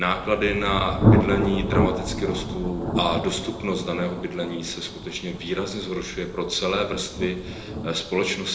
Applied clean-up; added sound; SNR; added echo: none; Thunder; 1 dB; reverberation time 1.0 s.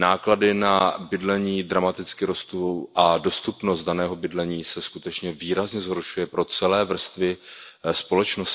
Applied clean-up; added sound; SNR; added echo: none; none; none; none.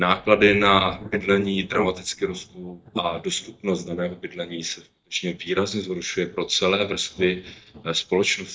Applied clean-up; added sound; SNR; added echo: neural mask model DeepFilterNet 3.